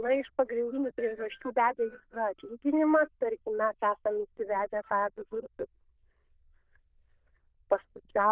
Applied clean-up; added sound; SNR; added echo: neural diffusion model UNIVERSE++.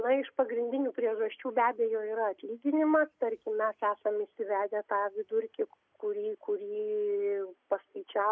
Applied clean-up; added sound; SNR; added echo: none; none; none; none.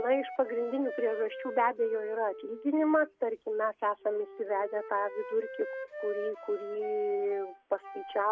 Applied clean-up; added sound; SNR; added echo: none; Wind instrument, woodwind instrument; 12 dB; none.